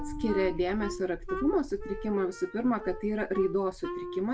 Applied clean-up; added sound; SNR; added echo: none; Dog + Wind instrument, woodwind instrument; 8 dB; none.